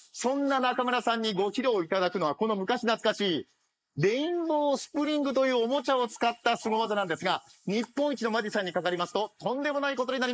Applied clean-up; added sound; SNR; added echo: neural mask model Resemble Enhance denoiser.